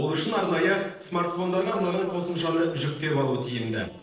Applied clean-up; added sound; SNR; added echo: neural separator model SepFormer DNS4.